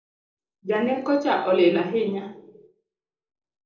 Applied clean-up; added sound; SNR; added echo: neural separator model SepFormer DNS4.